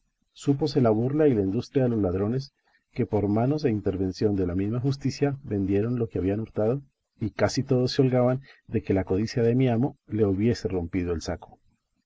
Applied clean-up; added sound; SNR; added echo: none; none; none; none.